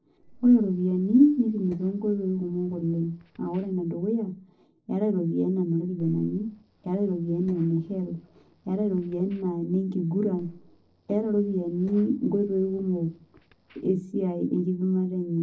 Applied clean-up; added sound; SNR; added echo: neural separator model SepFormer DNS4.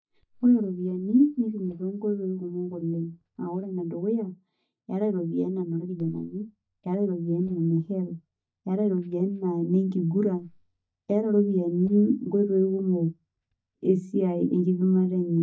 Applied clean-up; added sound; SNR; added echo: neural mask model DeepFilterNet 3.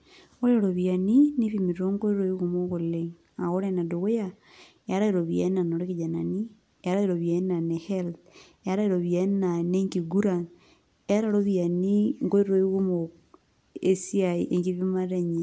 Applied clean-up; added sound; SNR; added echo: none; none; none; none.